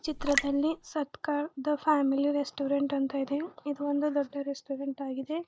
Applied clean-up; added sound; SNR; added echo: neural mask model DeepFilterNet 3.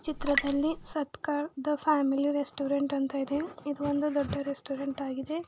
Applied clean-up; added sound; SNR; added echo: none; Raindrop; 4 dB; none.